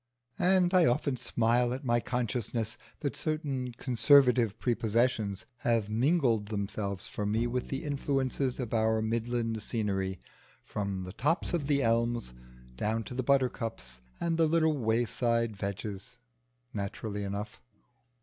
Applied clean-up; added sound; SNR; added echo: none; Bowed string instrument; 15 dB; none.